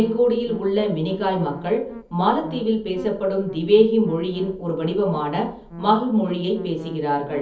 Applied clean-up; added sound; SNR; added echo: none; Musical instrument; 17 dB; reverberation time 0.6 s.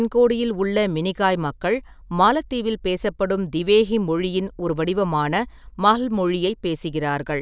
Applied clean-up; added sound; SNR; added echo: none; none; none; none.